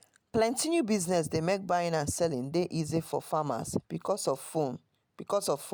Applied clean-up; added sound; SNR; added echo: none; none; none; none.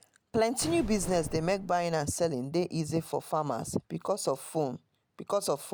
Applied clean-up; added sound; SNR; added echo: none; Explosion; 14 dB; none.